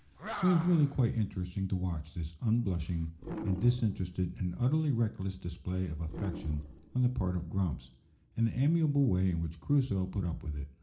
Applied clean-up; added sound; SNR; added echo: none; Animal; 16 dB; reverberation time 0.4 s.